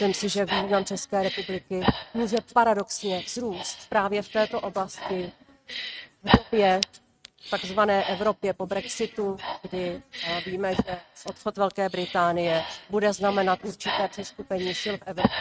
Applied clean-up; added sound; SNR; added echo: neural mask model RNNoise.